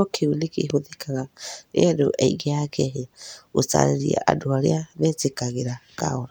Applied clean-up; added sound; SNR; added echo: none; none; none; none.